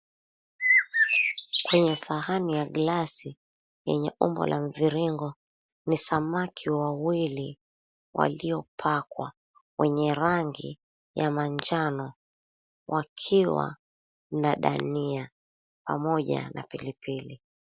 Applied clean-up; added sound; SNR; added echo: none; Bird; -3 dB; none.